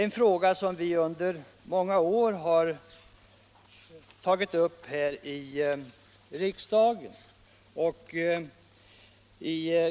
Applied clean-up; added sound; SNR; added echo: none; none; none; none.